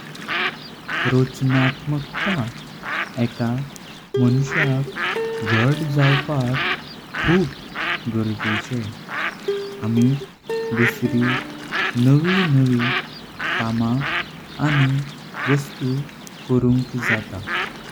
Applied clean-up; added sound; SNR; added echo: none; Plucked string instrument + Bird; 4 dB; none.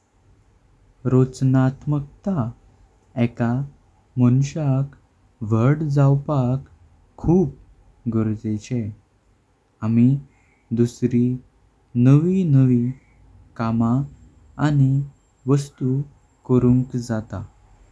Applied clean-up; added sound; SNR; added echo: none; none; none; none.